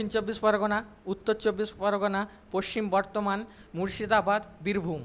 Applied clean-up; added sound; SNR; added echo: none; none; none; none.